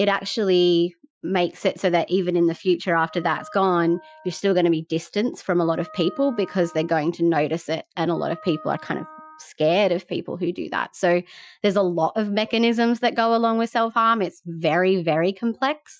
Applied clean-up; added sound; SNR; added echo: classical method Wiener filter.